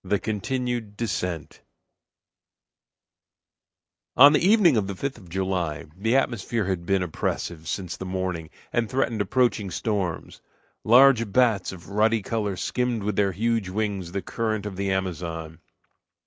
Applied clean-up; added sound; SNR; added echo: none; none; none; none.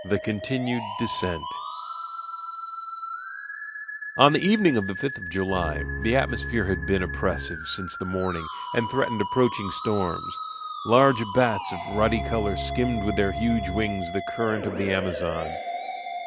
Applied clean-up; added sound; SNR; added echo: none; Bowed string instrument + Musical instrument; 6 dB; none.